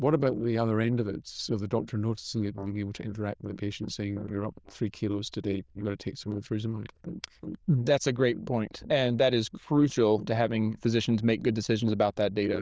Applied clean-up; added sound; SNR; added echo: neural diffusion model UNIVERSE++.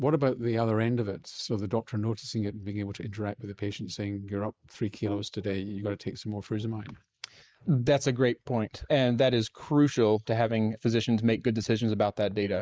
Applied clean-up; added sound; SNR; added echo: neural mask model Resemble Enhance denoiser.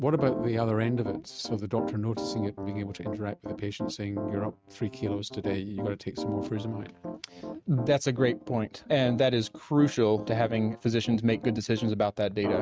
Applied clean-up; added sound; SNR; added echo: neural mask model RNNoise.